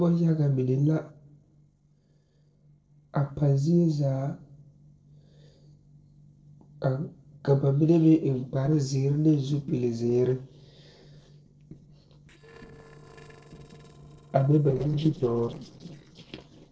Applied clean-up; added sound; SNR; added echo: neural separator model SepFormer DNS4.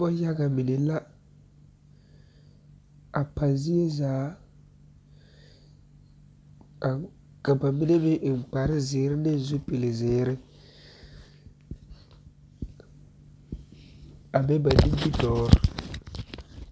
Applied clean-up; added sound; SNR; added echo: none; none; none; none.